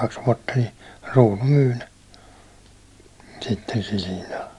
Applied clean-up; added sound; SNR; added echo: none; none; none; none.